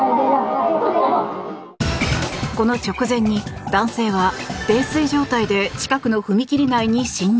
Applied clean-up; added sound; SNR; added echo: none; none; none; none.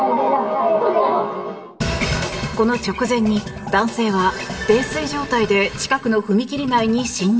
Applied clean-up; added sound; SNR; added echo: none; none; none; reverberation time 1.9 s.